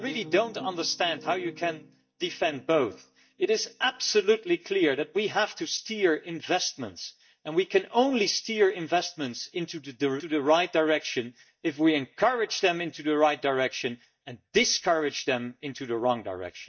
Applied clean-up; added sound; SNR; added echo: neural mask model DeepFilterNet 3.